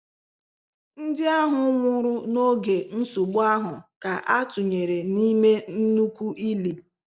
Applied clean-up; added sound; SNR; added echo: none; none; none; none.